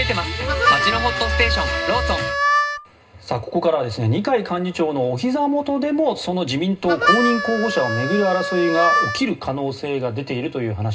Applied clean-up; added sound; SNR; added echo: none; Harmonica; 1 dB; reverberation time 0.2 s.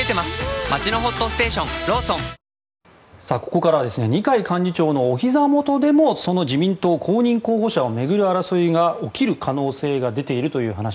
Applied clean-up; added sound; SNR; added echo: none; none; none; none.